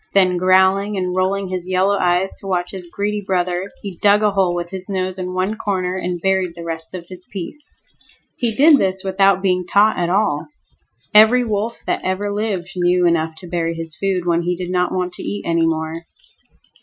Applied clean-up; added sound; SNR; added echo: classical method Wiener filter.